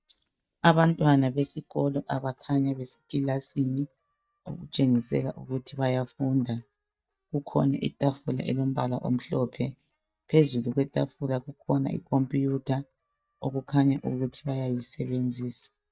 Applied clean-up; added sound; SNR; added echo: neural mask model DeepFilterNet 3.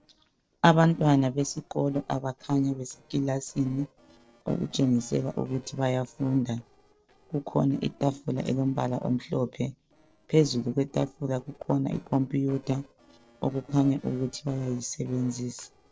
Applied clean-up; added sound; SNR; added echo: neural separator model SepFormer DNS4.